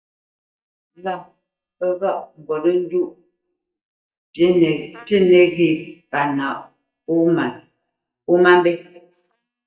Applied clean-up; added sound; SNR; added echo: neural mask model DeepFilterNet 3.